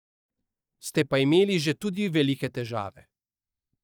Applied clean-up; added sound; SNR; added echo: neural mask model DeepFilterNet 3.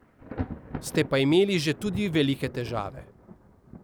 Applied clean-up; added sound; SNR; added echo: none; Thunder; 12 dB; none.